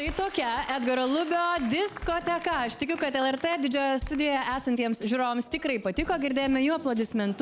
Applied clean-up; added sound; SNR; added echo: none; Drum kit; 18 dB; none.